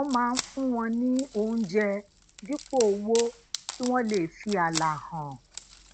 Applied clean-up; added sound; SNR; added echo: none; Wood; 13 dB; none.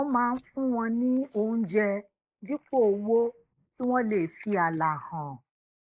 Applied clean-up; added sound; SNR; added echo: neural mask model Resemble Enhance denoiser.